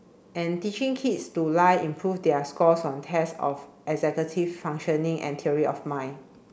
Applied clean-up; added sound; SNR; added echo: none; none; none; none.